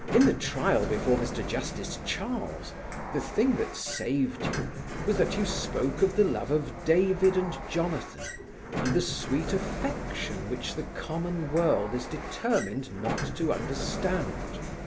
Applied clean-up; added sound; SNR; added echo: none; Sliding door; 6 dB; none.